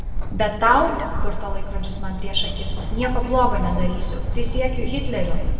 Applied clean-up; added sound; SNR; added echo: none; Bird; -3 dB; reverberation time 2.0 s.